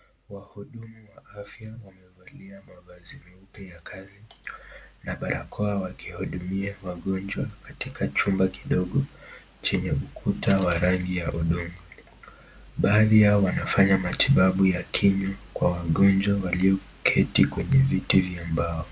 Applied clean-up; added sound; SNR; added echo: none; Bicycle; 20 dB; none.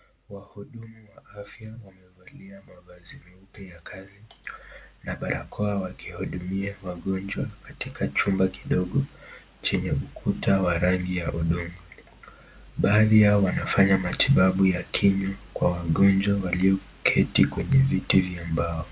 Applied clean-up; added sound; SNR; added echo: none; none; none; none.